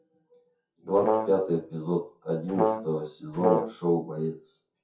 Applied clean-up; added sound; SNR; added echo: classical method WPE with log-MMSE.